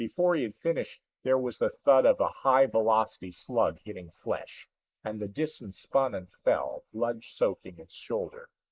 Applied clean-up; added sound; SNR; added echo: neural mask model Resemble Enhance denoiser.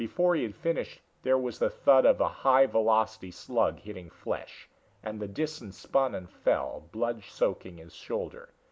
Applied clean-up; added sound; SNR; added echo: none; none; none; none.